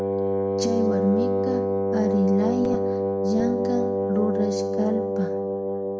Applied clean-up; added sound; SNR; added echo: none; Wind instrument, woodwind instrument; -3 dB; reverberation time 0.6 s.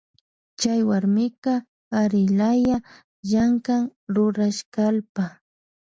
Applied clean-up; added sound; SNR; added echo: none; none; none; none.